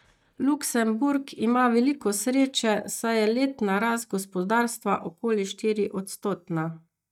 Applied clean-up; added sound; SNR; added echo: neural mask model DeepFilterNet 3.